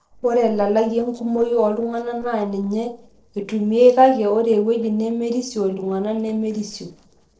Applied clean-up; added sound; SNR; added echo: neural separator model SepFormer DNS4.